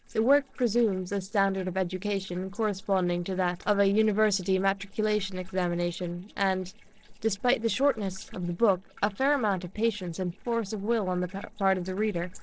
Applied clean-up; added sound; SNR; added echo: neural separator model SepFormer DNS4.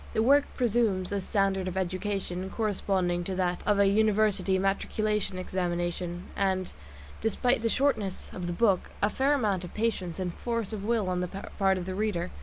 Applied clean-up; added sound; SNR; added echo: none; none; none; none.